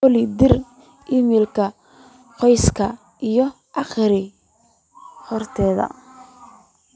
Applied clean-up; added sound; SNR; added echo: none; none; none; none.